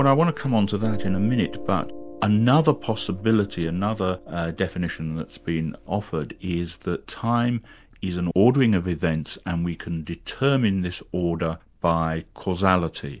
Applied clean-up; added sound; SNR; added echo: none; Piano; 14 dB; none.